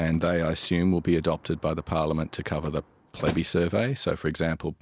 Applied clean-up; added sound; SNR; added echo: none; Slam; 17 dB; none.